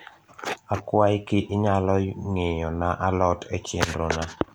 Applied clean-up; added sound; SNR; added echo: none; none; none; none.